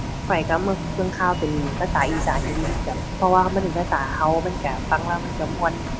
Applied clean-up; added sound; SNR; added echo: none; Bus; 3 dB; none.